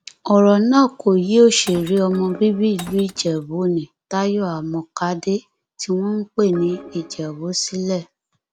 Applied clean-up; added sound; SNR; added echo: none; Glass + Organ; 19 dB; none.